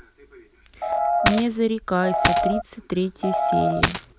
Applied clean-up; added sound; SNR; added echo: none; Coin (dropping) + Piano; -5 dB; none.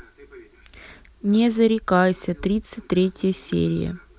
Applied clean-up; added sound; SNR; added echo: none; none; none; none.